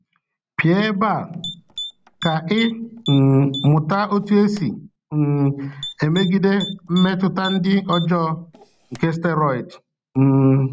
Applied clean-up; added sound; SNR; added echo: none; Typing; 16 dB; none.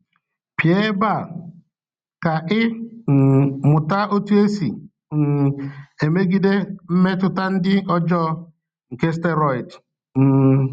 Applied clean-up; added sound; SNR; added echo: none; none; none; none.